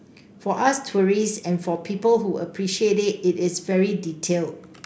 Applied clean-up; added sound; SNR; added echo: none; none; none; none.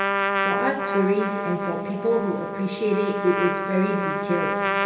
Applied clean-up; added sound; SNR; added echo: none; Trumpet; 1 dB; reverberation time 2.4 s.